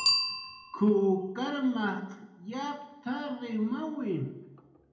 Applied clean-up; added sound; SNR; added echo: none; Bicycle bell; 6 dB; reverberation time 0.7 s.